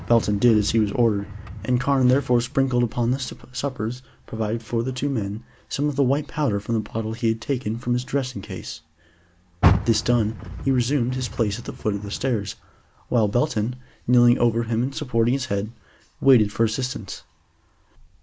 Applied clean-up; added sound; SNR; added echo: none; Car; 11 dB; none.